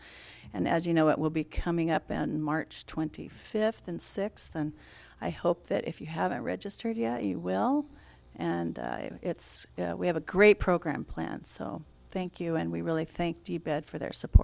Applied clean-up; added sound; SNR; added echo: none; none; none; none.